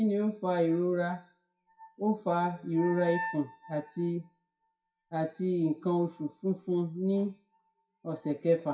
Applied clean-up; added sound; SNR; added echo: classical method WPE with log-MMSE.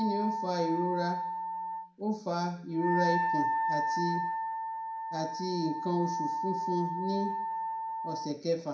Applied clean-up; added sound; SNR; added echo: none; Wind instrument, woodwind instrument; 0 dB; reverberation time 0.4 s.